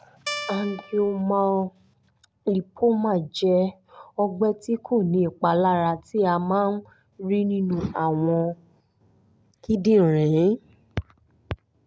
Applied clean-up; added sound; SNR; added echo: none; Guitar; 10 dB; none.